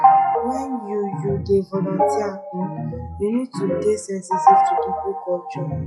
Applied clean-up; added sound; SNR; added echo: classical method log-MMSE.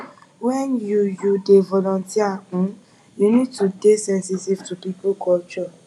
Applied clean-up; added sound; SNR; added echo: none; none; none; none.